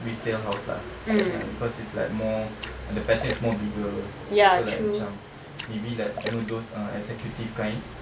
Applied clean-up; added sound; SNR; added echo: none; Splash, splatter; 12 dB; none.